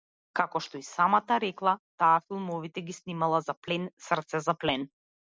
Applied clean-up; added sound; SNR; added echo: none; none; none; none.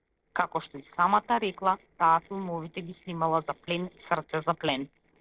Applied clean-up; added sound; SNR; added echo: neural separator model SepFormer DNS4.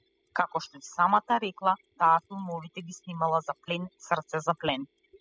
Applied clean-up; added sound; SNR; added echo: classical method spectral subtraction.